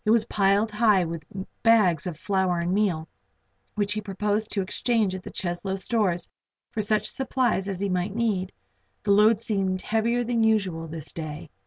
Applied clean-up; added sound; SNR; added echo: none; none; none; none.